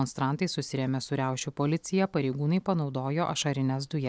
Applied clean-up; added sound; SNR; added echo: none; none; none; none.